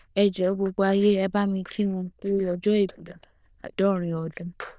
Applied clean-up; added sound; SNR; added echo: neural diffusion model UNIVERSE++.